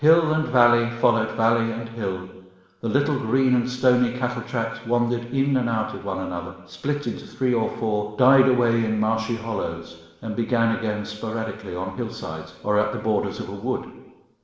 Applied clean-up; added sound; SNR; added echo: none; none; none; reverberation time 1.1 s.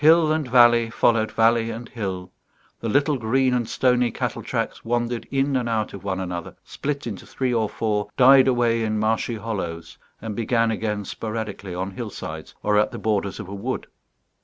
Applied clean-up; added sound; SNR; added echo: none; none; none; none.